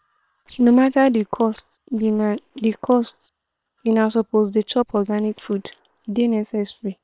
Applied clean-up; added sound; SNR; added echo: neural separator model SepFormer WHAM!.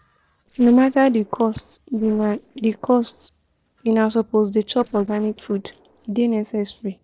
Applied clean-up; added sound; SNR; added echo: neural separator model SepFormer DNS4.